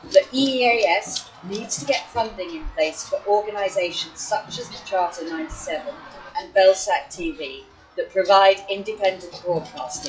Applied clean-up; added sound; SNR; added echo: classical method WPE with log-MMSE.